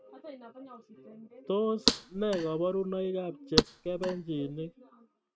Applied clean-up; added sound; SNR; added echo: neural mask model RNNoise.